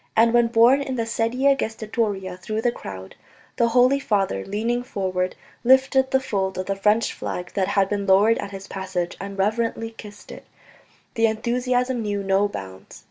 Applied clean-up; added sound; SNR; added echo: none; none; none; none.